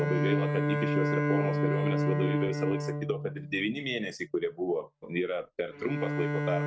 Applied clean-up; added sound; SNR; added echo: neural mask model RNNoise.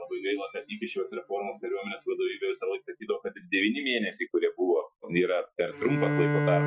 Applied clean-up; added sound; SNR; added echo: classical method Wiener filter.